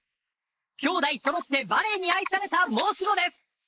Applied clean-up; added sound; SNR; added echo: neural mask model Resemble Enhance denoiser.